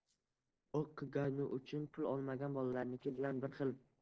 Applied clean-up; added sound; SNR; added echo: neural separator model SepFormer DNS4.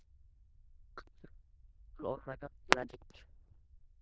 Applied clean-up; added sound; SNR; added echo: neural diffusion model UNIVERSE++.